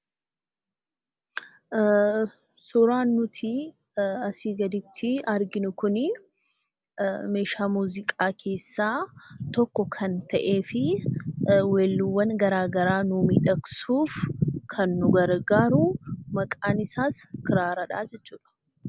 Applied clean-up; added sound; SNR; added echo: none; none; none; none.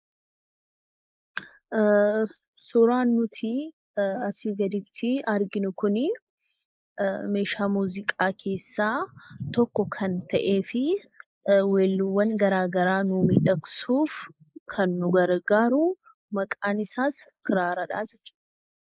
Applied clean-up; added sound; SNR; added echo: neural mask model Resemble Enhance denoiser.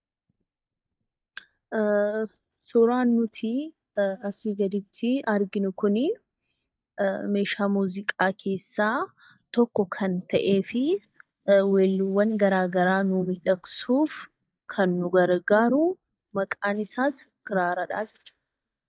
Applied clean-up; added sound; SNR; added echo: neural mask model DeepFilterNet 3.